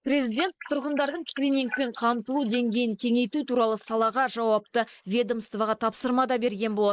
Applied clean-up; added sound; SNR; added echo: neural mask model Resemble Enhance denoiser.